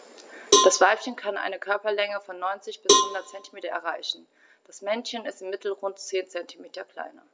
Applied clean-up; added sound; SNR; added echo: none; Cowbell; -2 dB; none.